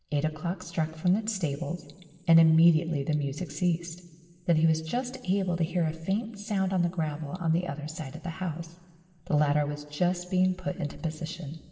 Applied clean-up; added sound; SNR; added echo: none; none; none; reverberation time 1.9 s.